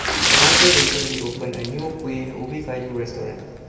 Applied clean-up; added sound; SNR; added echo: none; Splash, splatter; -5 dB; reverberation time 2.9 s.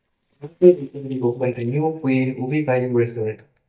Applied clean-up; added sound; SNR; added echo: neural mask model DeepFilterNet 3.